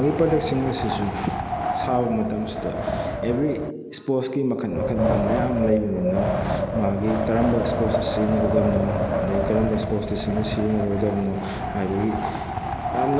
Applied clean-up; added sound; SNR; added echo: none; Wind; 2 dB; none.